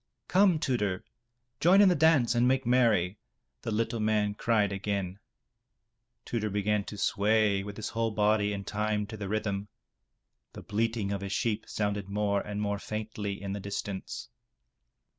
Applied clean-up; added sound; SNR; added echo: none; none; none; none.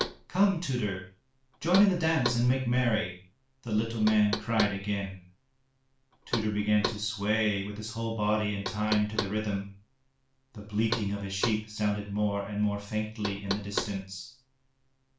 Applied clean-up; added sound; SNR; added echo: none; Knock; 10 dB; reverberation time 0.3 s.